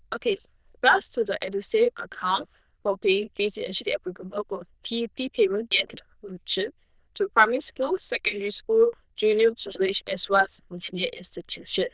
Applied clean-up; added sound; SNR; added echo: neural diffusion model UNIVERSE++.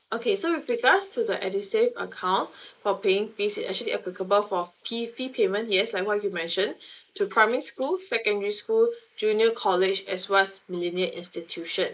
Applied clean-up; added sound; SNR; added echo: neural mask model Resemble Enhance denoiser.